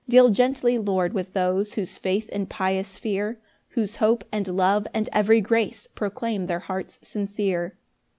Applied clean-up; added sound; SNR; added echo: none; none; none; none.